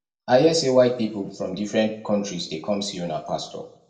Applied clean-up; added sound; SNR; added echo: none; none; none; reverberation time 0.5 s.